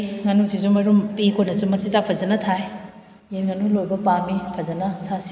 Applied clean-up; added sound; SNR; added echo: none; none; none; none.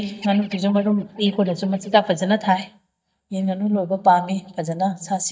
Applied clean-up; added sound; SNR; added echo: neural mask model DeepFilterNet 3.